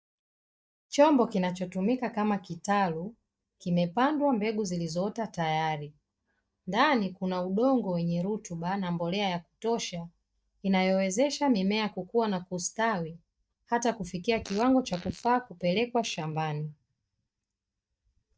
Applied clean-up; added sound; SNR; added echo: neural mask model DeepFilterNet 3.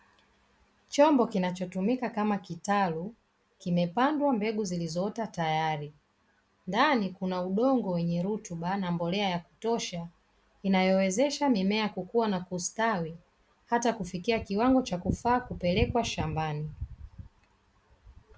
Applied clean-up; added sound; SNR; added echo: none; none; none; none.